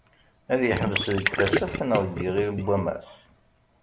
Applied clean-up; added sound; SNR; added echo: none; Gurgling; 2 dB; none.